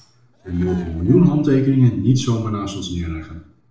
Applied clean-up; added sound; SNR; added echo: neural separator model SepFormer DNS4.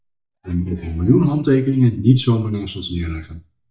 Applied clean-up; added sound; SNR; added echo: neural mask model DeepFilterNet 3.